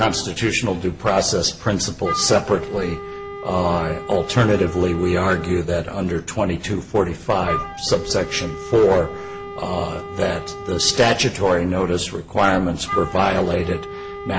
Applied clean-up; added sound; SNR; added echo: none; Wind instrument, woodwind instrument; 12 dB; reverberation time 0.5 s.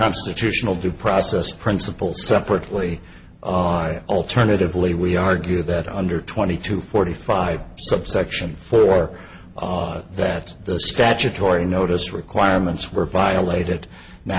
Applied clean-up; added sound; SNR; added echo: none; none; none; none.